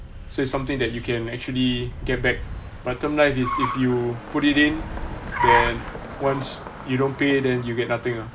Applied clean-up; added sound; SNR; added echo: none; Car; 5 dB; none.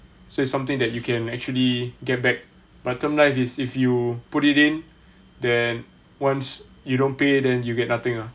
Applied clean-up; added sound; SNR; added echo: none; none; none; none.